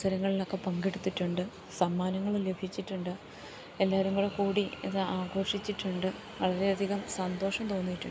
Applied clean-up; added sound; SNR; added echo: none; none; none; none.